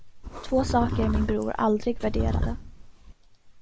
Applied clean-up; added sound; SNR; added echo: none; Livestock, farm animals, working animals; 2 dB; none.